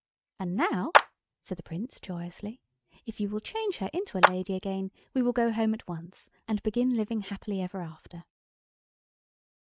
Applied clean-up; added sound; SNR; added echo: neural mask model RNNoise.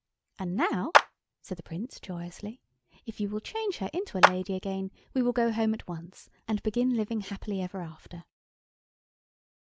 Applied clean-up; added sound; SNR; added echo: none; Clapping; -4 dB; none.